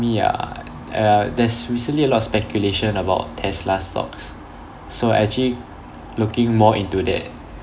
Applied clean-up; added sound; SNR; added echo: none; none; none; none.